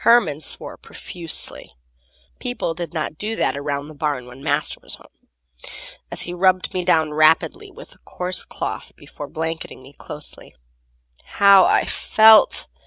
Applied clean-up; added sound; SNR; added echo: none; none; none; none.